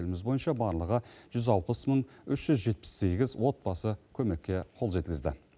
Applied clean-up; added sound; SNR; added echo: none; none; none; none.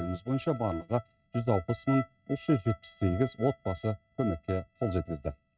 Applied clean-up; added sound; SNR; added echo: neural mask model RNNoise.